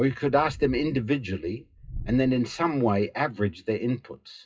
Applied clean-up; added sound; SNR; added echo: classical method WPE with log-MMSE.